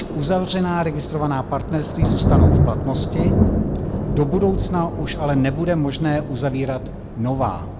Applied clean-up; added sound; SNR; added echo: none; Thunder; -1 dB; none.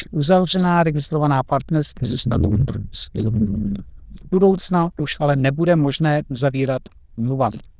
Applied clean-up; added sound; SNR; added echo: neural diffusion model UNIVERSE++.